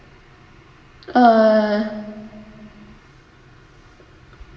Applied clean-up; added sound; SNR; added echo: none; none; none; reverberation time 2.7 s.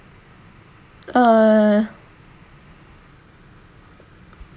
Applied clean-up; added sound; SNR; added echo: none; none; none; none.